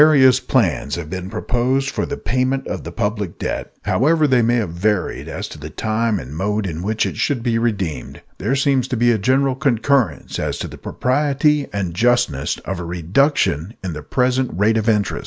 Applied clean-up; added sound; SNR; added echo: none; none; none; none.